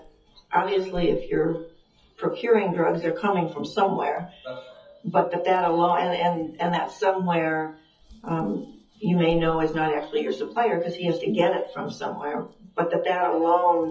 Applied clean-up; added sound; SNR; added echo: classical method WPE with log-MMSE.